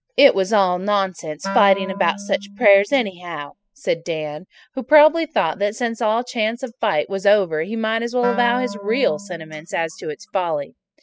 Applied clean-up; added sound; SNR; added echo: classical method spectral subtraction.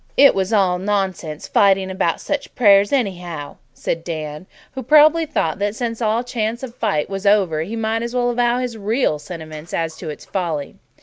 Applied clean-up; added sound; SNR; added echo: none; none; none; none.